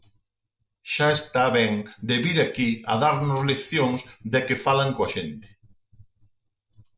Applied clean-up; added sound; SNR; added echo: none; none; none; none.